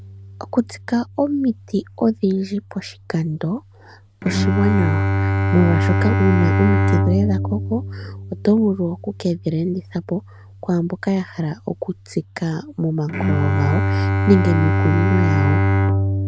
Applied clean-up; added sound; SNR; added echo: none; Bowed string instrument; -1 dB; none.